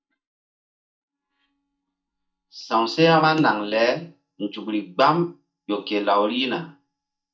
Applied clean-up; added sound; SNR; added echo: neural mask model DeepFilterNet 3.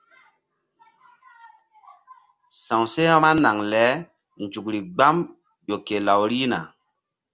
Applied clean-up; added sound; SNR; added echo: none; none; none; none.